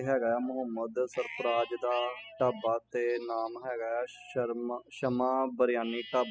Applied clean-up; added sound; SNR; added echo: classical method spectral subtraction.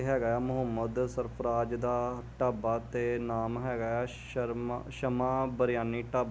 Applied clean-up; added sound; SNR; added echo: none; none; none; none.